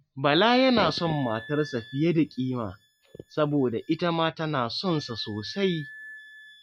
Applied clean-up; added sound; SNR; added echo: classical method log-MMSE.